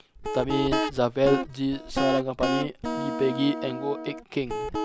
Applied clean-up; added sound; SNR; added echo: none; Guitar; 3 dB; none.